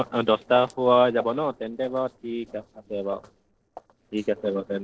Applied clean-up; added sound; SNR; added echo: neural separator model SepFormer DNS4.